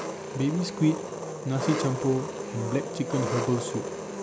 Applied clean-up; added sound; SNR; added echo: none; Engine; 4 dB; none.